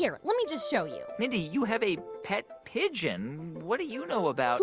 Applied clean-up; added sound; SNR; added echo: none; none; none; none.